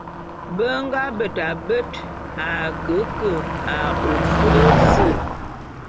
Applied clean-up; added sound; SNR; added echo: none; Motor vehicle (road); -3 dB; none.